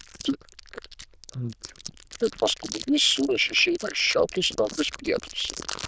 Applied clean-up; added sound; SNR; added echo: neural diffusion model UNIVERSE++.